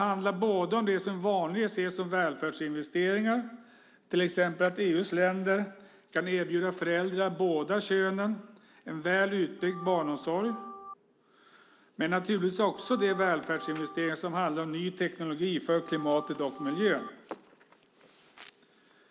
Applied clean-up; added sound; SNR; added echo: none; Organ; 13 dB; none.